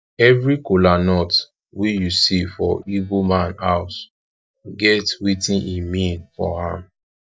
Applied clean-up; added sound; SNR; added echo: neural mask model DeepFilterNet 3.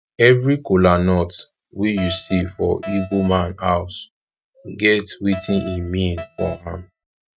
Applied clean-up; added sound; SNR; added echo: neural mask model RNNoise.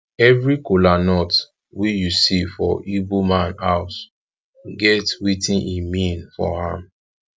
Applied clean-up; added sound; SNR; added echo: none; none; none; none.